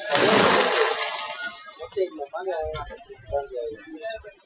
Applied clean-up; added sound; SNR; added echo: classical method Wiener filter.